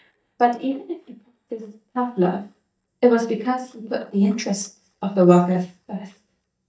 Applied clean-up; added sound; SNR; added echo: neural mask model DeepFilterNet 3.